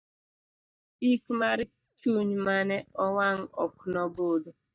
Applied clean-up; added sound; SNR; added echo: neural mask model DeepFilterNet 3.